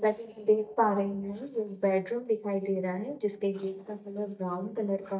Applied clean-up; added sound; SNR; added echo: neural mask model DeepFilterNet 3.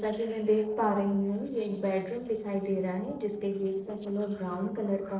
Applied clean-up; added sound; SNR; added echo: neural separator model SepFormer DNS4.